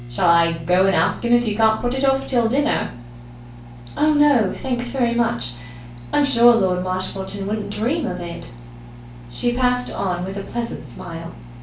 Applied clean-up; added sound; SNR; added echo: none; Microwave oven; 15 dB; reverberation time 0.3 s.